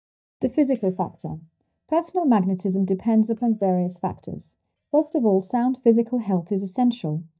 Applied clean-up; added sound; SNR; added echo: neural mask model DeepFilterNet 3.